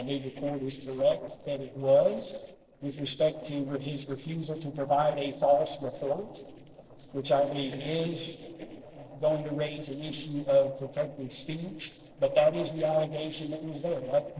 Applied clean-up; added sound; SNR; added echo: neural separator model SepFormer DNS4.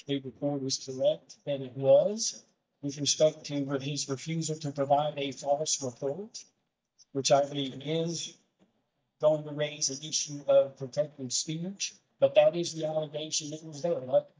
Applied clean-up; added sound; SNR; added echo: neural mask model DeepFilterNet 3.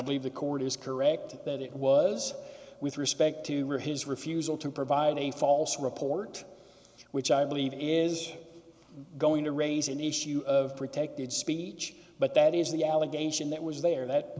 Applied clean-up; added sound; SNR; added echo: none; none; none; none.